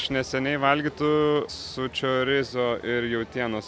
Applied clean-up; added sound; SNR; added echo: none; none; none; none.